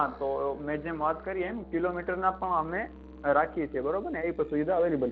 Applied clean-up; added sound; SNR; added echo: none; Musical instrument; 17 dB; none.